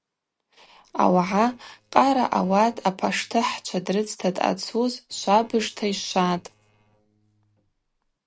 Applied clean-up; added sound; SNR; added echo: neural separator model SepFormer DNS4.